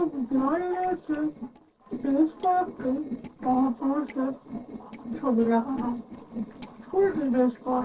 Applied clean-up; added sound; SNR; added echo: neural separator model SepFormer DNS4.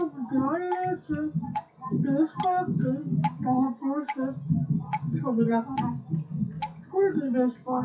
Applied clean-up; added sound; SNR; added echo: classical method WPE with log-MMSE.